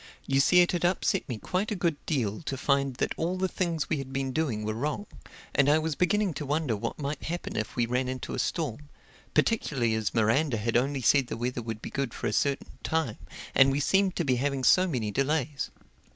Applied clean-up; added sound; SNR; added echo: none; none; none; none.